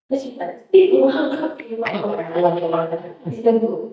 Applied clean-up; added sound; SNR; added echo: neural mask model DeepFilterNet 3.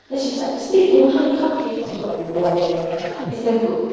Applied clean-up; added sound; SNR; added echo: neural separator model SepFormer DNS4.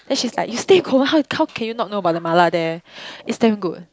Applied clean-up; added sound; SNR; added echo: none; none; none; none.